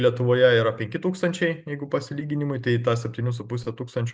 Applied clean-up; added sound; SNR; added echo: none; none; none; none.